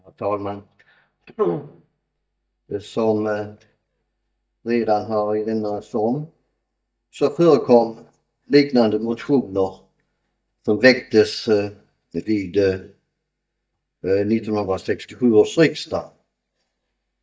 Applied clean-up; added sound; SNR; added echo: neural mask model DeepFilterNet 3.